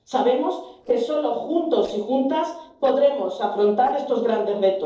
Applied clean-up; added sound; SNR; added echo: neural separator model SepFormer DNS4.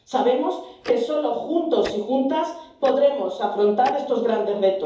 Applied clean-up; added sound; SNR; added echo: none; Tick-tock; 20 dB; reverberation time 2.8 s.